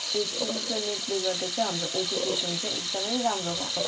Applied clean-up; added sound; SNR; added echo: none; Sink (filling or washing) / Water tap, faucet; -1 dB; reverberation time 0.2 s.